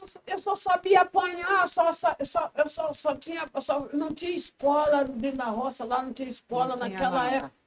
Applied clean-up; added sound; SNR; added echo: neural mask model RNNoise.